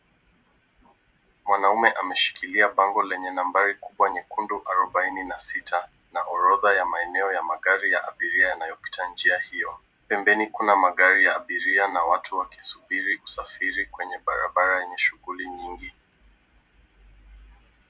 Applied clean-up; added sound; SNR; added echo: none; none; none; none.